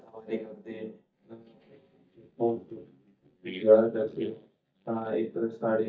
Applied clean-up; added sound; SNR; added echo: neural mask model DeepFilterNet 3.